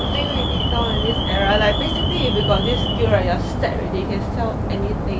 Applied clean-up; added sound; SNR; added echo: none; Alarm; -3 dB; none.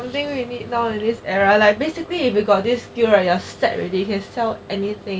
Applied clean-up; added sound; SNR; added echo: none; none; none; none.